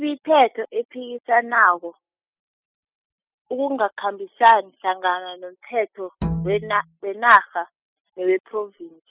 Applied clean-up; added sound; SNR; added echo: classical method spectral subtraction.